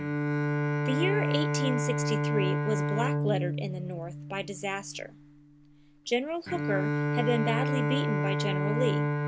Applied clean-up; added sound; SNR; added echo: none; Bowed string instrument; -4 dB; none.